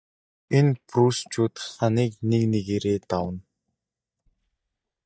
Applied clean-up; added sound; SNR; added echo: neural mask model DeepFilterNet 3.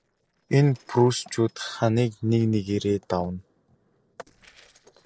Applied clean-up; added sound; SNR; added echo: neural separator model SepFormer DNS4.